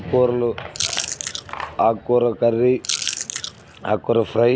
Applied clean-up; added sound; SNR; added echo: none; Chewing, mastication / Crushing; 7 dB; none.